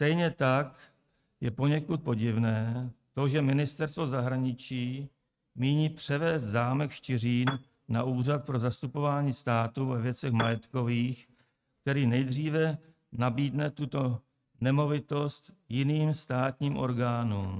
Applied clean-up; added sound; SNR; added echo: neural mask model RNNoise.